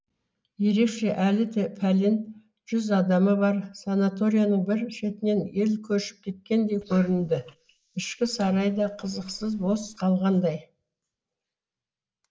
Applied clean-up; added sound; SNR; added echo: neural mask model Resemble Enhance denoiser.